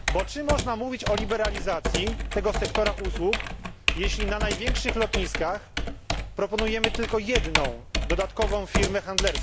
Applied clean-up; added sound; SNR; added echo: none; Computer keyboard; -1 dB; none.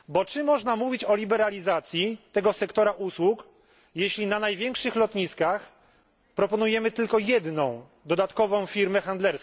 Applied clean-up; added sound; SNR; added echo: none; none; none; none.